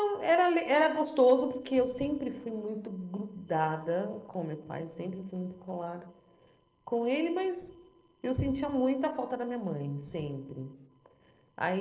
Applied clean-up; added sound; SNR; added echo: neural separator model SepFormer DNS4.